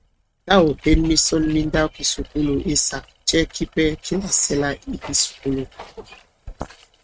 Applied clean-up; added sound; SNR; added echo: neural mask model RNNoise.